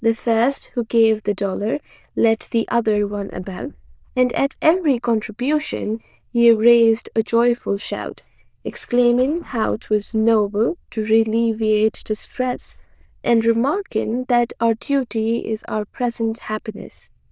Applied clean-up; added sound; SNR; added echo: neural diffusion model UNIVERSE++.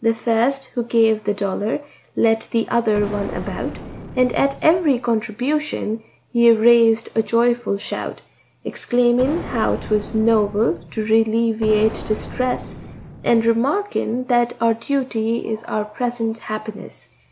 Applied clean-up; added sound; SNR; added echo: none; Explosion; 13 dB; none.